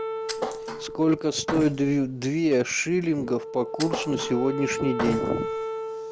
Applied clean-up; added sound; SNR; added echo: none; Thump, thud + Wind instrument, woodwind instrument; 6 dB; none.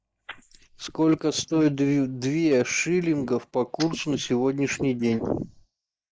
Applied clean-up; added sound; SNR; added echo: neural mask model Resemble Enhance denoiser.